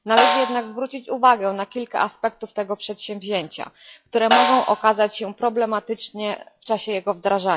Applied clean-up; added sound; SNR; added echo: classical method log-MMSE.